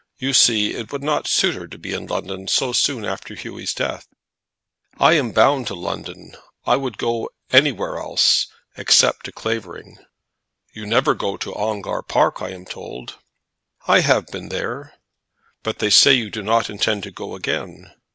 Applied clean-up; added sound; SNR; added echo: none; none; none; none.